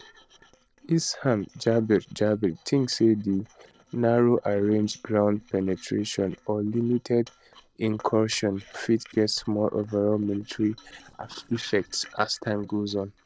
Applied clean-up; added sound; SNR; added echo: neural separator model SepFormer DNS4.